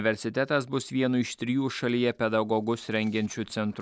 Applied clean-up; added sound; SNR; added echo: none; none; none; none.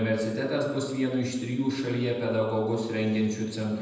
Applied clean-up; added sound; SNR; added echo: none; none; none; reverberation time 1.0 s.